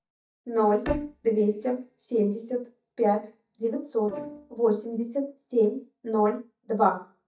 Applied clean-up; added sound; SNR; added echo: neural mask model DeepFilterNet 3.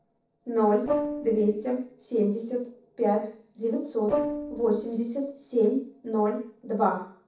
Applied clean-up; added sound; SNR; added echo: neural separator model SepFormer DNS4.